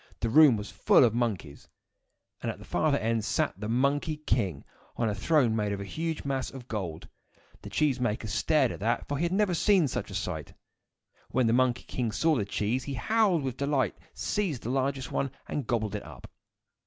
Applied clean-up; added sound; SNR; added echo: none; none; none; none.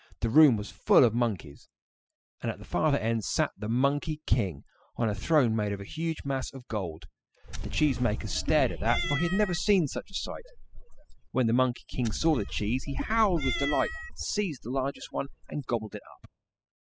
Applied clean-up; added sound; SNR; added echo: classical method spectral subtraction.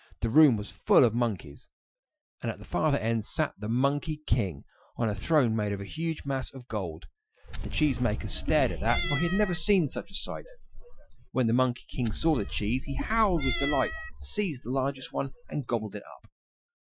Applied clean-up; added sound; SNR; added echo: classical method Wiener filter.